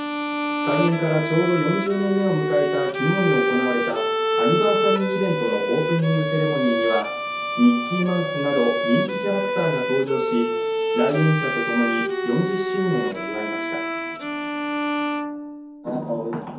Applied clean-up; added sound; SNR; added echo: none; Bowed string instrument; 1 dB; reverberation time 0.6 s.